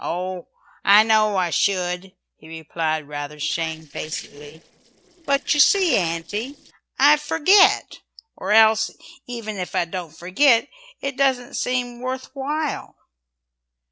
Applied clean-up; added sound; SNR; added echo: neural separator model SepFormer DNS4.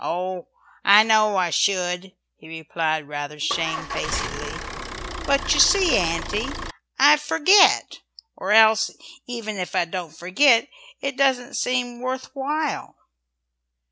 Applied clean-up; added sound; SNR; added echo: none; Idling / Engine starting / Motor vehicle (road); 6 dB; none.